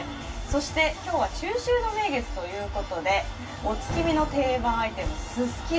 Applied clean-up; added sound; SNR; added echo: none; Fireworks; 12 dB; reverberation time 0.2 s.